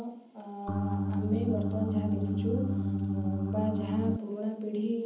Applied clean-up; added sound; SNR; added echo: none; Organ; -4 dB; reverberation time 0.8 s.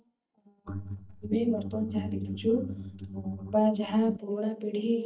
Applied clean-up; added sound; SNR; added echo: neural mask model DeepFilterNet 3.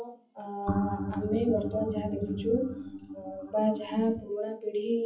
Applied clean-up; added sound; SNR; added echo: classical method WPE with log-MMSE.